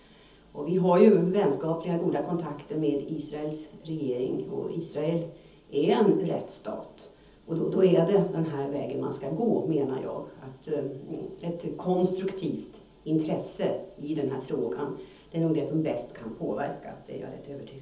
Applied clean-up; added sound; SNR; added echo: none; none; none; reverberation time 0.7 s.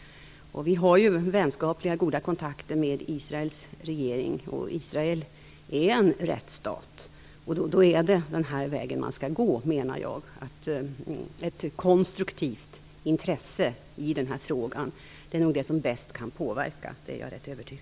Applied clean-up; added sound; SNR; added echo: none; none; none; none.